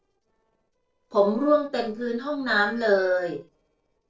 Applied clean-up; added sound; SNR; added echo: neural separator model SepFormer DNS4.